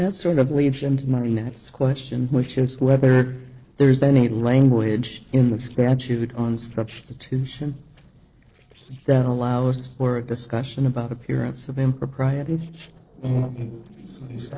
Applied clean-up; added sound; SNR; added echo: neural separator model SepFormer DNS4.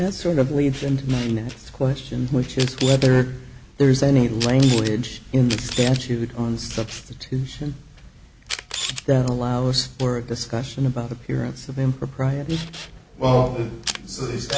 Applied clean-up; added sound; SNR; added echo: none; Camera; 14 dB; none.